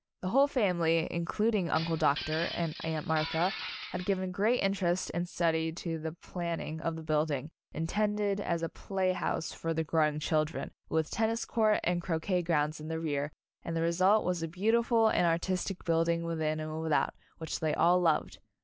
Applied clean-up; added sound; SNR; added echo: none; Glass; 10 dB; none.